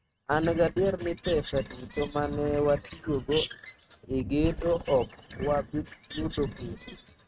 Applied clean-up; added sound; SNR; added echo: neural mask model RNNoise.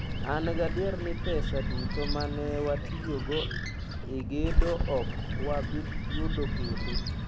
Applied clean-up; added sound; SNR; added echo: none; Bird; -4 dB; none.